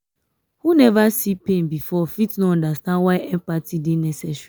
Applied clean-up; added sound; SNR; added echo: none; none; none; none.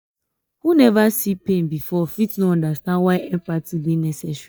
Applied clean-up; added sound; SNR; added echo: neural mask model DeepFilterNet 3.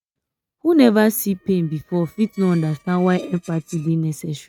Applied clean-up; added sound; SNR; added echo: neural mask model RNNoise.